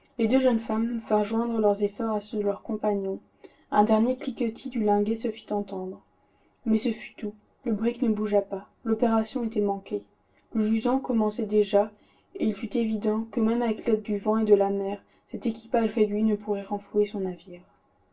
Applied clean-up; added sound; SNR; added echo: none; none; none; reverberation time 0.2 s.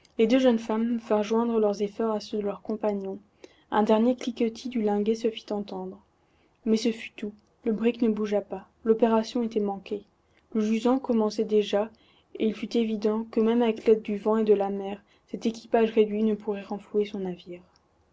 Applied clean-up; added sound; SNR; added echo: none; none; none; none.